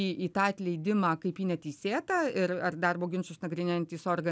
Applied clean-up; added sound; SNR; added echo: none; none; none; none.